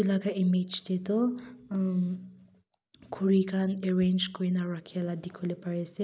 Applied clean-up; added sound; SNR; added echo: none; none; none; none.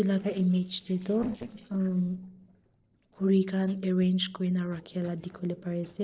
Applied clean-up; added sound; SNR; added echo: neural separator model SepFormer DNS4.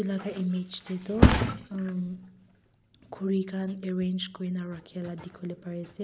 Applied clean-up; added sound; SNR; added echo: none; Thump, thud; -1 dB; none.